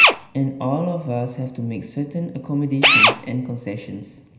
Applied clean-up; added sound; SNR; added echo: none; Drill; -3 dB; reverberation time 0.9 s.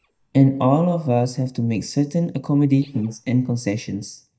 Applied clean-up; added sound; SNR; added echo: neural mask model DeepFilterNet 3.